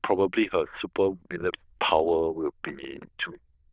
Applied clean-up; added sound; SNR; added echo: neural diffusion model UNIVERSE++.